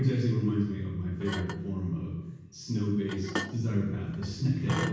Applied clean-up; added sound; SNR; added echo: none; Thump, thud; 12 dB; reverberation time 1.2 s.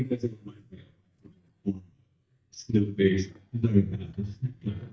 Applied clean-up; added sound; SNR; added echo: neural mask model DeepFilterNet 3.